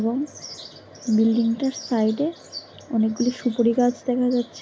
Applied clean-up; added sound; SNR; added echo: none; none; none; none.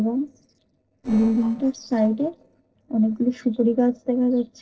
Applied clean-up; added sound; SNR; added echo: neural separator model SepFormer DNS4.